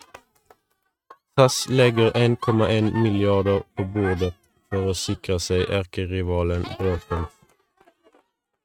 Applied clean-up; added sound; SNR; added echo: neural mask model RNNoise.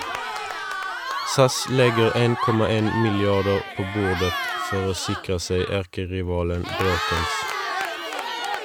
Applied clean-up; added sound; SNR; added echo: none; Cheering; 5 dB; none.